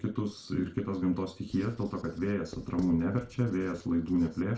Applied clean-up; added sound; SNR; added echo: none; Writing; 19 dB; reverberation time 0.3 s.